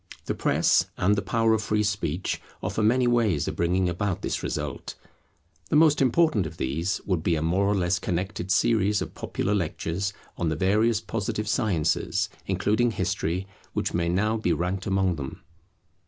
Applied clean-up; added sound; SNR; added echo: none; none; none; none.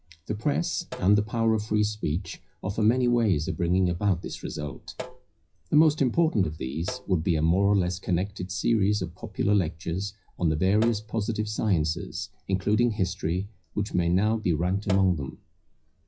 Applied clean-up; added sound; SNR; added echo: classical method WPE with log-MMSE.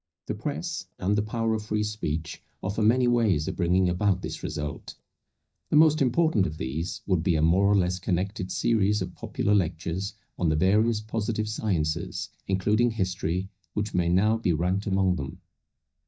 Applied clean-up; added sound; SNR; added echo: neural mask model DeepFilterNet 3.